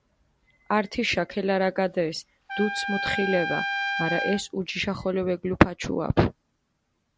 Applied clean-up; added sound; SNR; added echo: none; Trumpet; 5 dB; none.